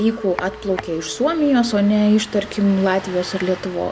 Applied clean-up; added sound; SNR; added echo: none; Chink, clink + Engine starting; 17 dB; none.